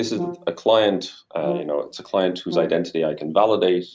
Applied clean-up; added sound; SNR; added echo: neural mask model RNNoise.